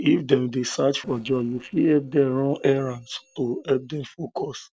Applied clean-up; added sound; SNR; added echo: neural separator model SepFormer DNS4.